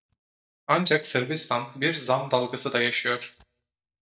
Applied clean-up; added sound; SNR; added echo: neural mask model DeepFilterNet 3.